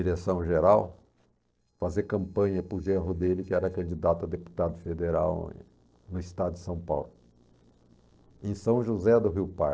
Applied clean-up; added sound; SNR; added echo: neural separator model SepFormer DNS4.